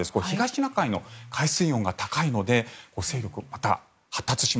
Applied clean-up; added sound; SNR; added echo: none; none; none; none.